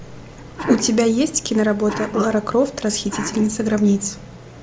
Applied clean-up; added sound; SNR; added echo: none; Sneeze; 14 dB; none.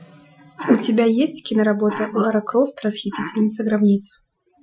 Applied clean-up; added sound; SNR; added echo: classical method Wiener filter.